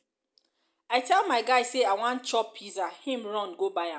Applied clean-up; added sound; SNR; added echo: none; none; none; none.